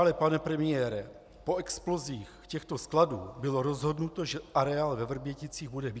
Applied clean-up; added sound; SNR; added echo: none; none; none; none.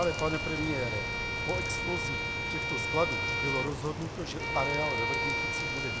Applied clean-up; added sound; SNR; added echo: none; Bowed string instrument + Rain; -3 dB; none.